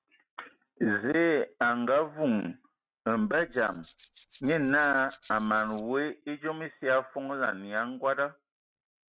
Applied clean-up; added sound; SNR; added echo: neural mask model RNNoise.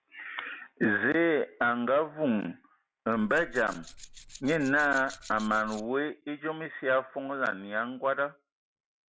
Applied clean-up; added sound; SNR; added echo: none; Tools; 18 dB; none.